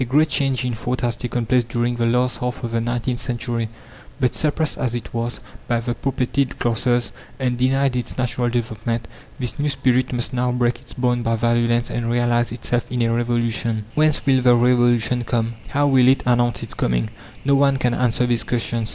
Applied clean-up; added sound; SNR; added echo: none; none; none; none.